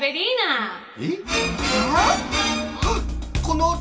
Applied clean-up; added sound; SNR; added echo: none; none; none; reverberation time 0.2 s.